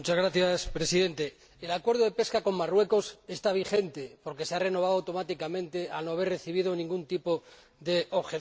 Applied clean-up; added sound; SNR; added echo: none; none; none; none.